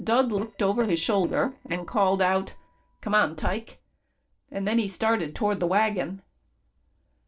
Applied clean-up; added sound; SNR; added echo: neural separator model SepFormer DNS4.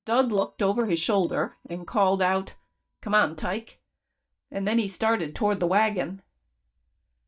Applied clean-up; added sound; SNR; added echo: neural mask model DeepFilterNet 3.